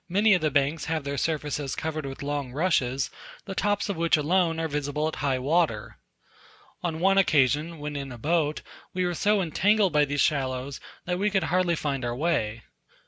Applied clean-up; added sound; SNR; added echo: none; none; none; none.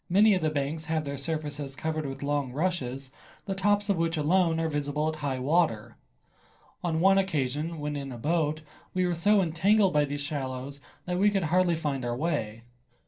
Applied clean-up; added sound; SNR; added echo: neural separator model SepFormer DNS4.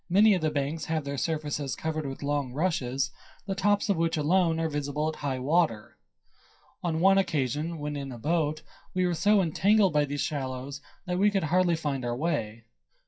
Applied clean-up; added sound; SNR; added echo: classical method WPE with log-MMSE.